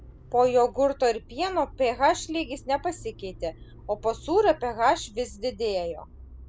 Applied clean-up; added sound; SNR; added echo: none; Motor vehicle (road); 19 dB; none.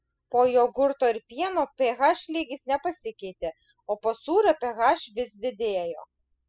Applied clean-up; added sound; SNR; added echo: classical method spectral subtraction.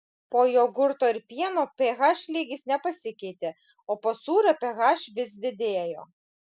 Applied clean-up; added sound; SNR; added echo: none; none; none; none.